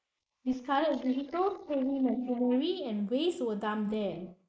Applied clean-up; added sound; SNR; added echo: neural mask model Resemble Enhance denoiser.